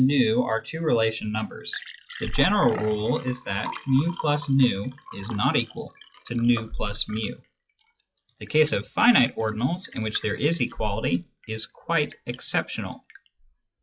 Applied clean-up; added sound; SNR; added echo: classical method log-MMSE.